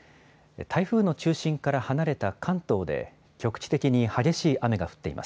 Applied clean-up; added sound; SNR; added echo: none; none; none; none.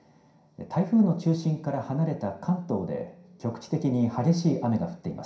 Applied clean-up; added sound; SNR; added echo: none; none; none; reverberation time 0.5 s.